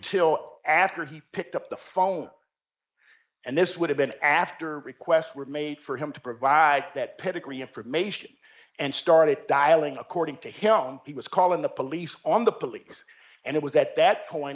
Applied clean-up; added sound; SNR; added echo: neural mask model Resemble Enhance denoiser.